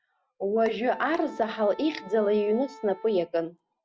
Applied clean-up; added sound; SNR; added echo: none; Wind instrument, woodwind instrument + Telephone; 19 dB; none.